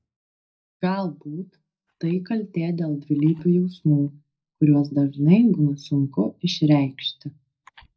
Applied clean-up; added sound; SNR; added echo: neural mask model DeepFilterNet 3.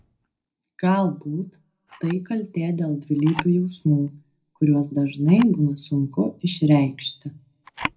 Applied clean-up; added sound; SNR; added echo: none; Camera; 18 dB; reverberation time 0.5 s.